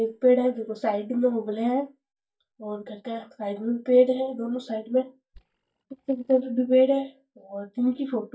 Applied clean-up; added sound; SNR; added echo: neural mask model DeepFilterNet 3.